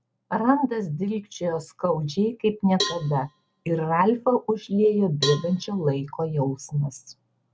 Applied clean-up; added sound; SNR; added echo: none; Cowbell; 11 dB; none.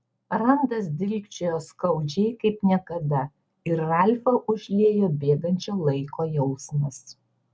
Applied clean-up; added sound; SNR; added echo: none; none; none; none.